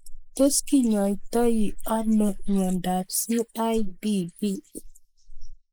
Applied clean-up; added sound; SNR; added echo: neural mask model Resemble Enhance denoiser.